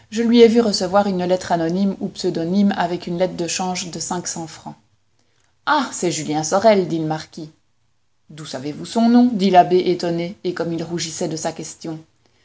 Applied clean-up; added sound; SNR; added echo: none; none; none; none.